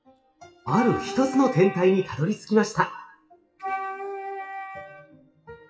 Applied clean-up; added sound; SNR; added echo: classical method WPE with log-MMSE.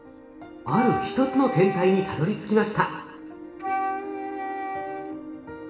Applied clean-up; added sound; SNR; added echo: none; Wind instrument, woodwind instrument; 6 dB; reverberation time 1.0 s.